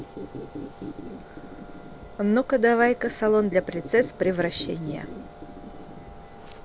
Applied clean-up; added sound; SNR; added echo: none; Squeak; 14 dB; none.